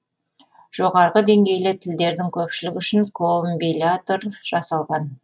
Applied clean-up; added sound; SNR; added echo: none; none; none; none.